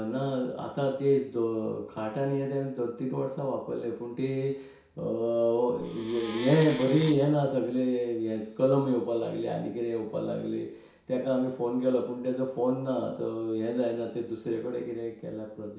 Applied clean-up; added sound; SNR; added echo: none; Wood; 12 dB; reverberation time 0.6 s.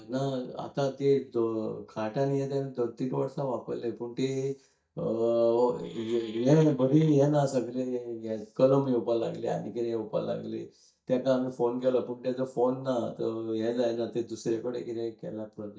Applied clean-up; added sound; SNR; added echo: neural mask model DeepFilterNet 3.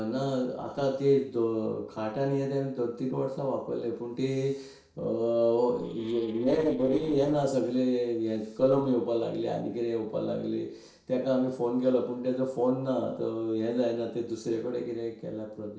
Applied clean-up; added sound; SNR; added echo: neural separator model SepFormer DNS4.